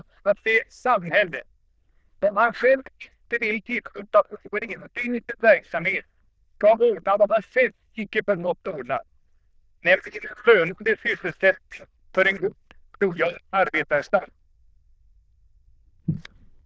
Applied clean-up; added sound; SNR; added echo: neural diffusion model UNIVERSE++.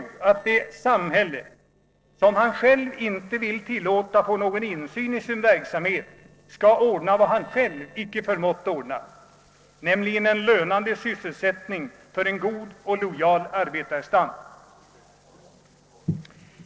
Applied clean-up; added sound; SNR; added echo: neural separator model SepFormer DNS4.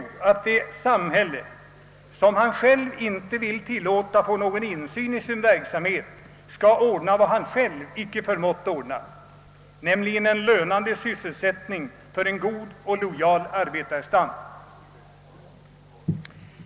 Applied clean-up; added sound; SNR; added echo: none; none; none; none.